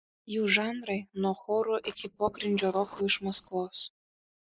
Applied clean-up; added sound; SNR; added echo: neural mask model Resemble Enhance denoiser.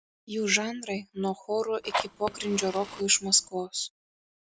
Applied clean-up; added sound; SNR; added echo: none; Fire; 7 dB; none.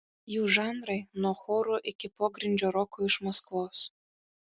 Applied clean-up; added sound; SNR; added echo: none; none; none; none.